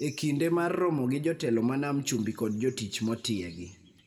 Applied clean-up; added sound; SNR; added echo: none; none; none; reverberation time 1.1 s.